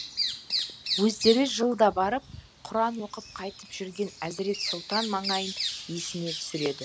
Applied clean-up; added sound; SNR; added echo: none; Bird vocalization, bird call, bird song; 6 dB; none.